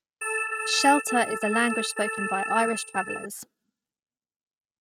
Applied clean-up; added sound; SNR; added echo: neural mask model RNNoise.